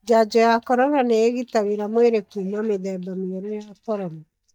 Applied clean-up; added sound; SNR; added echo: neural mask model DeepFilterNet 3.